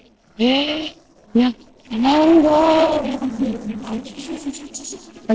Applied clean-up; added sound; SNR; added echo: neural separator model SepFormer DNS4.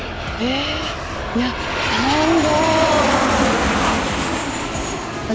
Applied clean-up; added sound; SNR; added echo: none; Aircraft; -2 dB; none.